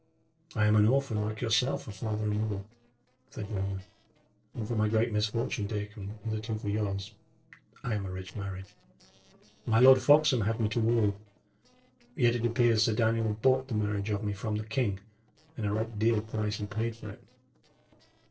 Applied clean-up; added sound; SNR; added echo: neural separator model SepFormer DNS4.